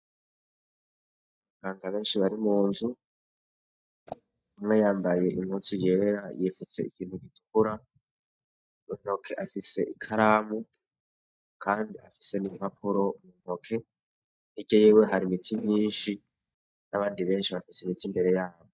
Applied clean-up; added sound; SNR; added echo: neural mask model DeepFilterNet 3.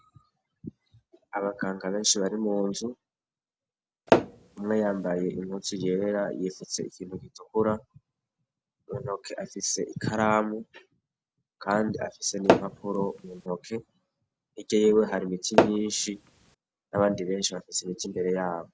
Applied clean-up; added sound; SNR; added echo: none; Tap / Hammer; -3 dB; none.